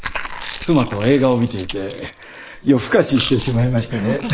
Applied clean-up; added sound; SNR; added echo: neural mask model Resemble Enhance denoiser.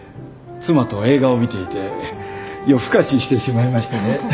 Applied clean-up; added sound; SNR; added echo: none; none; none; none.